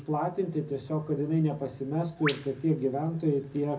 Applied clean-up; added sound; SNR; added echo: none; Bird vocalization, bird call, bird song; 15 dB; reverberation time 0.4 s.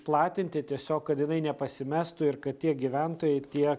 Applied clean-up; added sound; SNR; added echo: none; none; none; none.